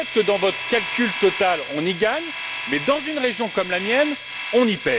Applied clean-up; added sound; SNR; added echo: none; Domestic sounds, home sounds; 8 dB; none.